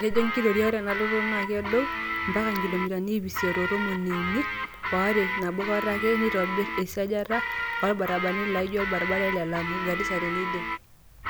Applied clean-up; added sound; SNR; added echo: none; Guitar; 4 dB; none.